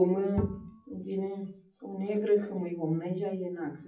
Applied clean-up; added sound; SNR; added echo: classical method WPE with log-MMSE.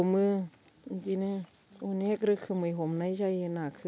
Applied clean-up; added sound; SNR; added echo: none; none; none; none.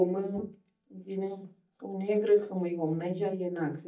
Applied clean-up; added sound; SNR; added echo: neural mask model DeepFilterNet 3.